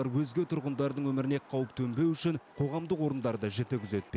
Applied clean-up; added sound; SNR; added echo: none; none; none; none.